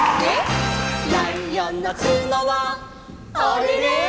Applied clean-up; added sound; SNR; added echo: none; Applause / Crowd; 6 dB; none.